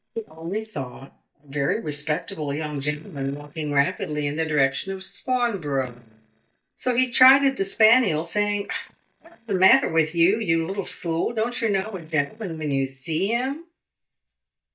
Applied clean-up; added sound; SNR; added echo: neural mask model DeepFilterNet 3.